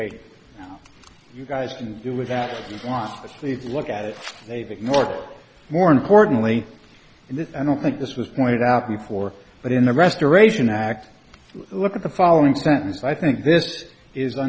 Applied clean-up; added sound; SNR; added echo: none; none; none; none.